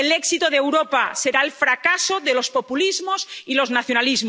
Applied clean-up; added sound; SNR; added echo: none; none; none; none.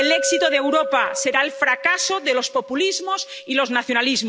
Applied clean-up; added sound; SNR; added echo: none; Glass; 8 dB; none.